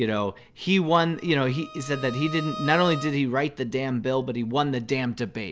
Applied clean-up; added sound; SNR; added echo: none; Bowed string instrument; 14 dB; none.